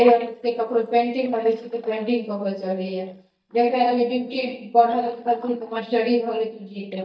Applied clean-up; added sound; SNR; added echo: neural mask model DeepFilterNet 3.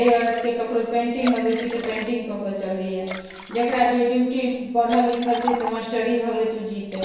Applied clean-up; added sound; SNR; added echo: none; Liquid; 12 dB; reverberation time 1.0 s.